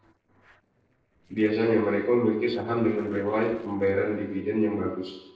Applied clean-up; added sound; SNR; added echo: neural separator model SepFormer DNS4.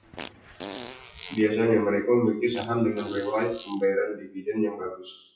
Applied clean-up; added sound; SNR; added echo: classical method WPE with log-MMSE.